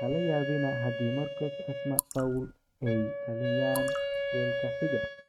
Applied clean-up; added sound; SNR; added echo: neural mask model RNNoise.